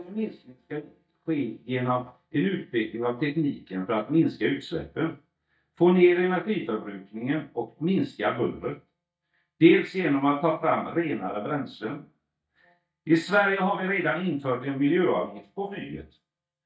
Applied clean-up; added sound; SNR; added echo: neural mask model DeepFilterNet 3.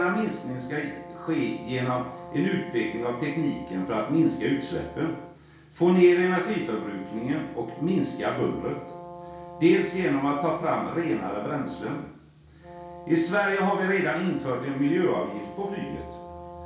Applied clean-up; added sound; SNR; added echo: none; Brass instrument; 15 dB; reverberation time 0.6 s.